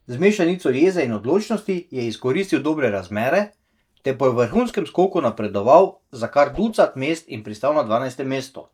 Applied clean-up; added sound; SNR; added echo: neural mask model DeepFilterNet 3.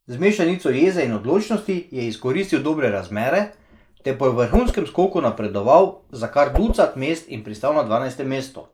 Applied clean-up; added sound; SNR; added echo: neural mask model Resemble Enhance denoiser.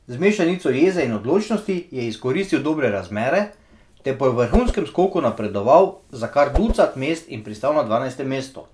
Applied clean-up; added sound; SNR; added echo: none; Whoosh, swoosh, swish; 3 dB; none.